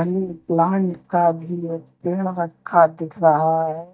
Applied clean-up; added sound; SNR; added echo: neural mask model DeepFilterNet 3.